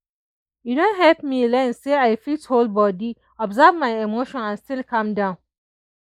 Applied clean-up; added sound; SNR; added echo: neural mask model Resemble Enhance denoiser.